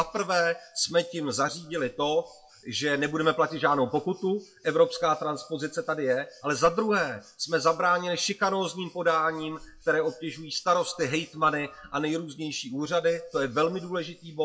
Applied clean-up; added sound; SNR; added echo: classical method WPE with log-MMSE.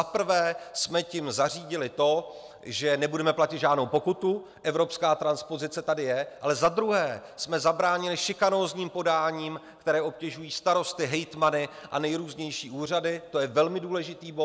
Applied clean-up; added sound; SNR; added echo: none; none; none; none.